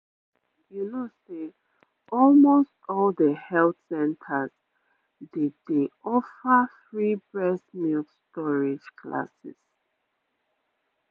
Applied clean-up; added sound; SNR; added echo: none; none; none; none.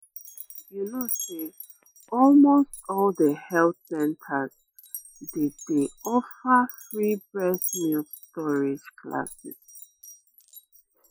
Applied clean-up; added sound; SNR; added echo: classical method Wiener filter.